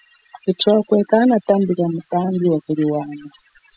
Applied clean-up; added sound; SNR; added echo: classical method spectral subtraction.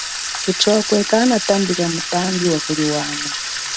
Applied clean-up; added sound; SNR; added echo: none; Sink (filling or washing) / Water tap, faucet; 5 dB; none.